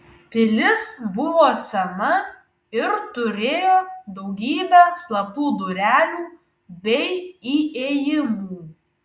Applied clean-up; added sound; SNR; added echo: none; none; none; none.